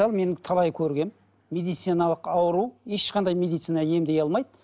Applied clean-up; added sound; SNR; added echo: none; none; none; none.